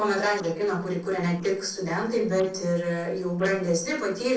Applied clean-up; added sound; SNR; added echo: neural separator model SepFormer DNS4.